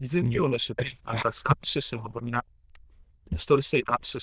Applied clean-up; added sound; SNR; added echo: neural diffusion model UNIVERSE++.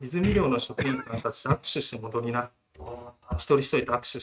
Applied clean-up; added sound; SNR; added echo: neural mask model RNNoise.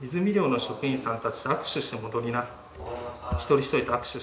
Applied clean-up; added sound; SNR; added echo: none; none; none; none.